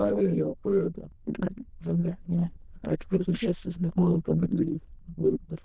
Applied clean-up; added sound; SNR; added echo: neural diffusion model UNIVERSE++.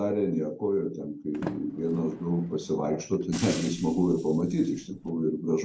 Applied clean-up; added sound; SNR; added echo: none; Frying (food) + Sliding door; 14 dB; none.